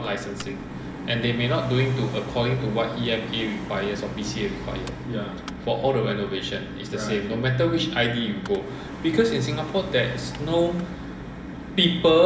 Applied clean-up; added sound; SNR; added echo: none; Mechanical fan; 17 dB; reverberation time 1.3 s.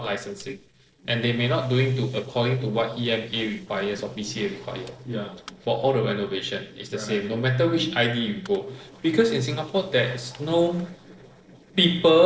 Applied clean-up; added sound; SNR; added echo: neural separator model SepFormer DNS4.